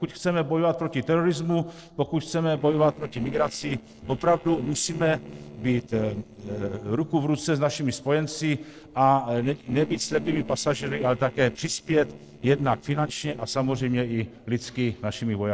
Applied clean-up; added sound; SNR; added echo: neural separator model SepFormer DNS4.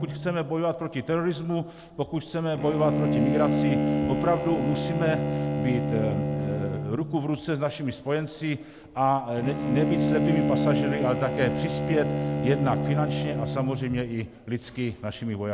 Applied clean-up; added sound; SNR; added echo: none; Bowed string instrument; 0 dB; none.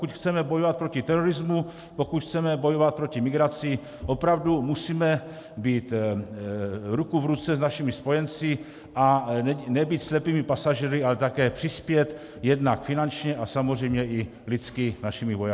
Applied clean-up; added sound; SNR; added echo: none; none; none; none.